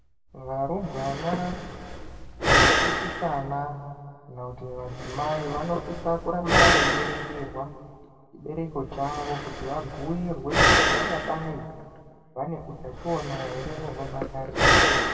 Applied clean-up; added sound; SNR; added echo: none; Breathing; -5 dB; reverberation time 1.9 s.